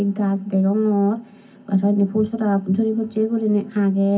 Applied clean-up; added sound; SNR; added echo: none; none; none; reverberation time 0.3 s.